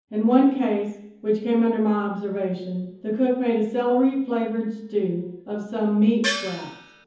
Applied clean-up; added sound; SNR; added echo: none; Gong; 7 dB; reverberation time 0.7 s.